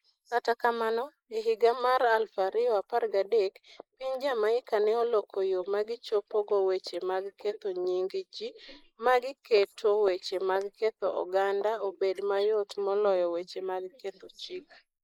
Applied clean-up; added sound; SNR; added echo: neural mask model Resemble Enhance denoiser.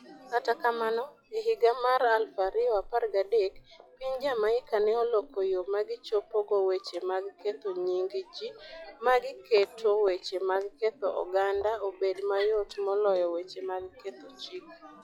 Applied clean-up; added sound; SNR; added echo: classical method log-MMSE.